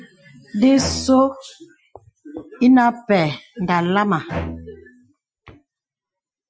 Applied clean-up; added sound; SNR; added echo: classical method Wiener filter.